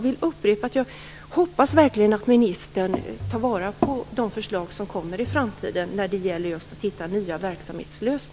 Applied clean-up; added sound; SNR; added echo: none; Bowed string instrument; 14 dB; none.